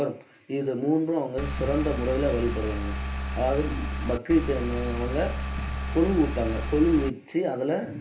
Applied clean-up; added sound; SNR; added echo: none; Engine; 3 dB; reverberation time 0.3 s.